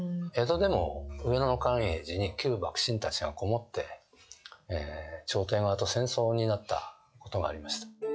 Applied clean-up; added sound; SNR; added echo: classical method log-MMSE.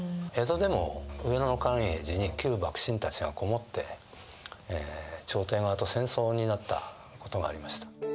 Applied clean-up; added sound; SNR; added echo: none; Musical instrument; 10 dB; none.